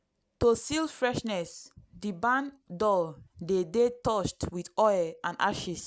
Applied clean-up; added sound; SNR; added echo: none; none; none; none.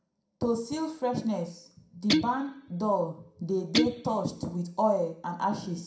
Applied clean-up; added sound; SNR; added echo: none; Guitar; 3 dB; reverberation time 0.5 s.